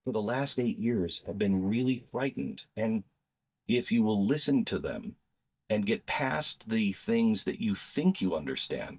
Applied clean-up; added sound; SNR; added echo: neural mask model DeepFilterNet 3.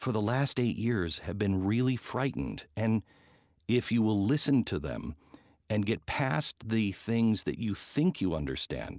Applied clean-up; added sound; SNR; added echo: none; none; none; none.